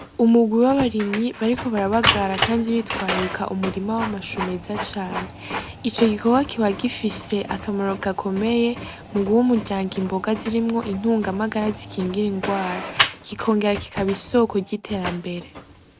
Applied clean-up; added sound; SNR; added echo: none; Printer; 8 dB; none.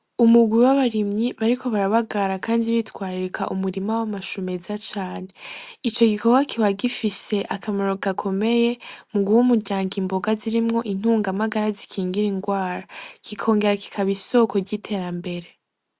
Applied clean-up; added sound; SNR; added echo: none; none; none; none.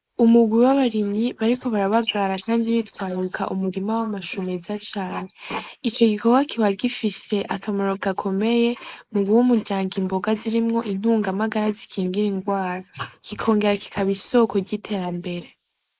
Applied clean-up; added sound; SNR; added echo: neural mask model Resemble Enhance denoiser.